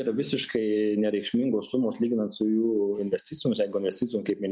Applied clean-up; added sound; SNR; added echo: none; none; none; none.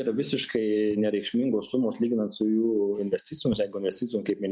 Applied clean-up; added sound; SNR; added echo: neural mask model DeepFilterNet 3.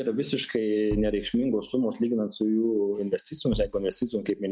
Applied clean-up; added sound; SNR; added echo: neural mask model RNNoise.